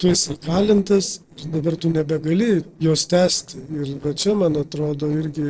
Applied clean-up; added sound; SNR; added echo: neural separator model SepFormer DNS4.